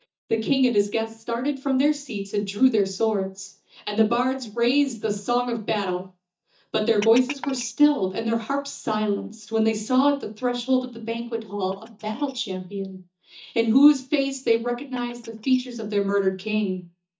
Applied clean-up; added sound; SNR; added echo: neural mask model DeepFilterNet 3.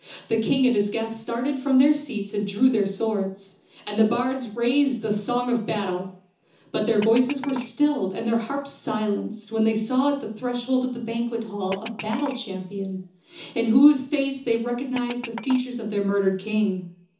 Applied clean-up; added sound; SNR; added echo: none; Glass; 19 dB; reverberation time 0.6 s.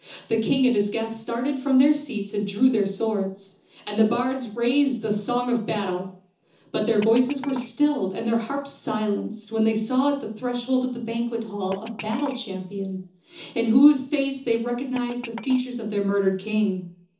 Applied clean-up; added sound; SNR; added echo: neural separator model SepFormer DNS4.